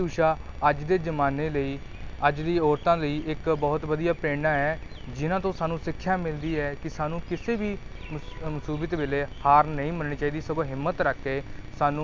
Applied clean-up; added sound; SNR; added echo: none; none; none; none.